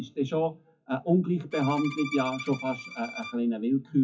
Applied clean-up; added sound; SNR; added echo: classical method WPE with log-MMSE.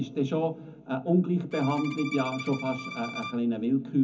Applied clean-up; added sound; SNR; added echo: none; Bowed string instrument; 12 dB; reverberation time 0.3 s.